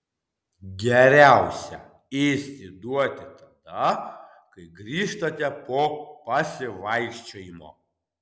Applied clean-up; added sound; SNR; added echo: none; none; none; none.